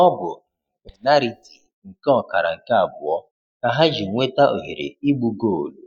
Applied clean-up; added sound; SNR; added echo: neural mask model DeepFilterNet 3.